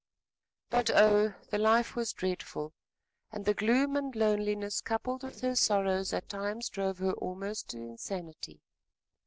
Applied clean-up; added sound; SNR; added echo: neural separator model SepFormer DNS4.